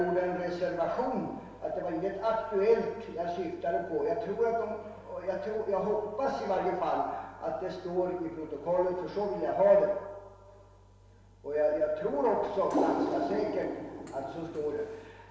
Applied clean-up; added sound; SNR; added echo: none; Water; 4 dB; reverberation time 0.8 s.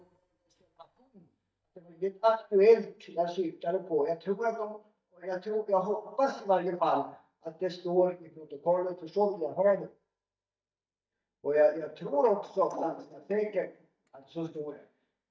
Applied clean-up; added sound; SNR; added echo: neural mask model DeepFilterNet 3.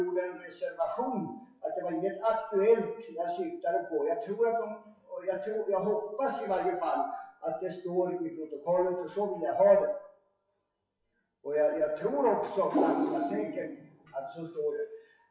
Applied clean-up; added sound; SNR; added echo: classical method WPE with log-MMSE.